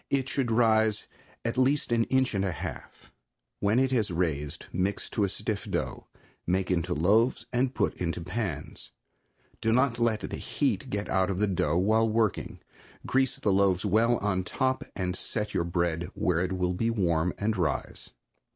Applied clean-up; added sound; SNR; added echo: none; none; none; none.